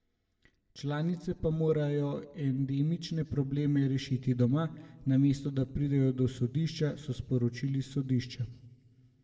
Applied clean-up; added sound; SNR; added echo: none; none; none; reverberation time 1.1 s.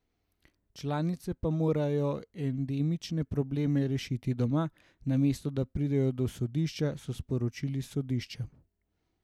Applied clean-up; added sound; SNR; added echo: none; none; none; none.